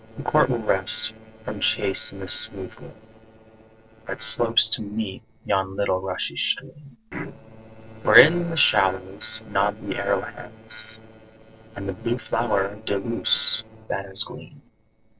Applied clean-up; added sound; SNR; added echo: neural separator model SepFormer DNS4.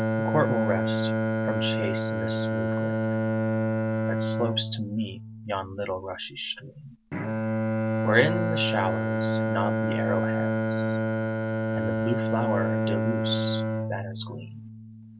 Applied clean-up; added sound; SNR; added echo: none; Bowed string instrument; -5 dB; none.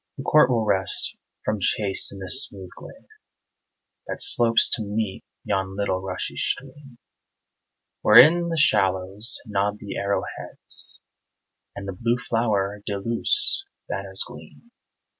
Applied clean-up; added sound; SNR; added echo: none; none; none; none.